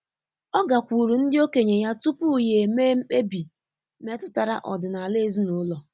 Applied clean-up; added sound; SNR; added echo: none; none; none; none.